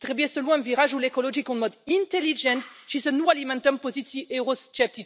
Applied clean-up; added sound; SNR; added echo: none; none; none; none.